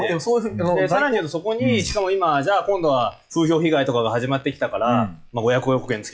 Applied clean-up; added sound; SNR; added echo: classical method log-MMSE.